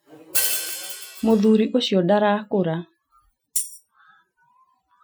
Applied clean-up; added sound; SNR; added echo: classical method Wiener filter.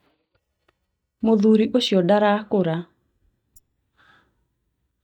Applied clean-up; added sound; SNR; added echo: neural mask model DeepFilterNet 3.